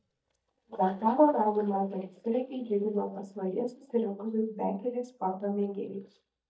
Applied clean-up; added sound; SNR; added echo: neural mask model DeepFilterNet 3.